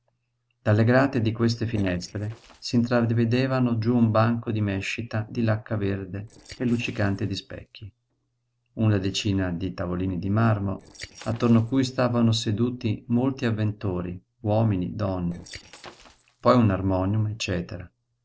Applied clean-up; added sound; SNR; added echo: neural separator model SepFormer DNS4.